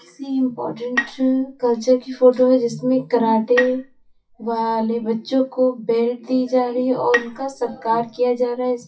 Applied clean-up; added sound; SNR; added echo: classical method WPE with log-MMSE.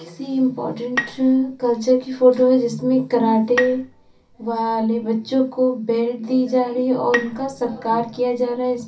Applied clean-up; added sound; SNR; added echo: none; Bowed string instrument; 12 dB; reverberation time 0.3 s.